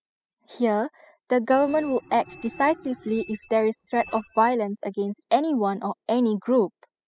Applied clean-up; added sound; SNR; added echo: classical method spectral subtraction.